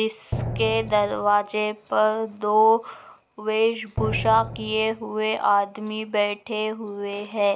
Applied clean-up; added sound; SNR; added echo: none; Drum; 7 dB; none.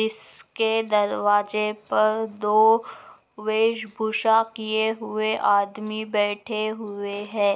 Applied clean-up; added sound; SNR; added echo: none; none; none; none.